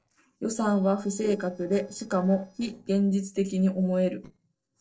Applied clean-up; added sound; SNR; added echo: neural separator model SepFormer DNS4.